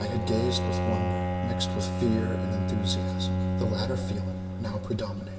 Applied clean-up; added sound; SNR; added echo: none; Bowed string instrument; -2 dB; reverberation time 1.3 s.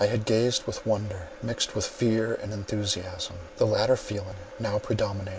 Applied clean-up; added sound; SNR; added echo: none; none; none; none.